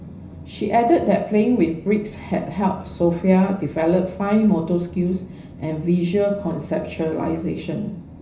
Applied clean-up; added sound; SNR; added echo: none; none; none; reverberation time 0.5 s.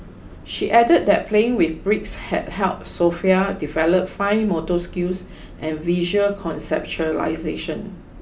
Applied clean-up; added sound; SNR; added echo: none; none; none; none.